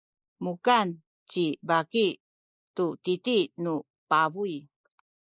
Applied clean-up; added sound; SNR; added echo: neural mask model Resemble Enhance denoiser.